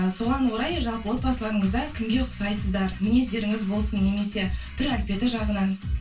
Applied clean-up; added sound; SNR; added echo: none; none; none; reverberation time 0.2 s.